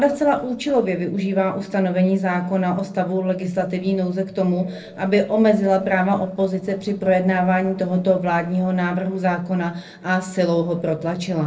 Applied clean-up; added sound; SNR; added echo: neural separator model SepFormer DNS4.